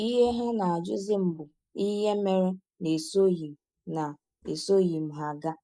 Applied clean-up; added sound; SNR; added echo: neural mask model Resemble Enhance denoiser.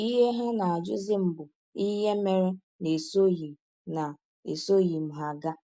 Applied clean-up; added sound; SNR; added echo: none; none; none; none.